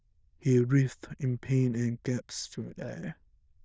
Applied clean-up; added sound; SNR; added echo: neural diffusion model UNIVERSE++.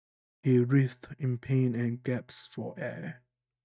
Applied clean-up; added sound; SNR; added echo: neural mask model DeepFilterNet 3.